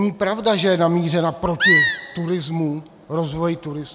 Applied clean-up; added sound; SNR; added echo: none; Animal; -1 dB; none.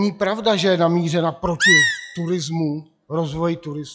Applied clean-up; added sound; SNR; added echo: classical method log-MMSE.